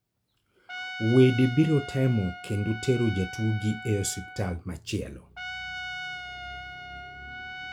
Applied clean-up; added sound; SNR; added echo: none; Trumpet; 12 dB; none.